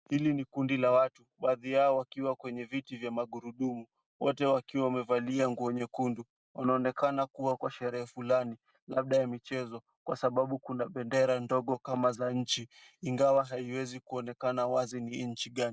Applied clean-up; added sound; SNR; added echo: none; none; none; none.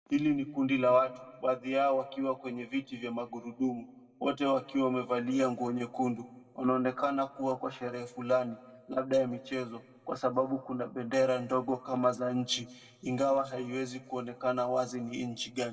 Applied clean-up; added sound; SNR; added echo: none; none; none; reverberation time 0.9 s.